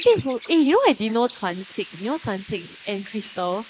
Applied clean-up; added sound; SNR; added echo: neural mask model Resemble Enhance denoiser.